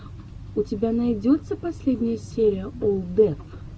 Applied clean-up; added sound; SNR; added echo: none; none; none; none.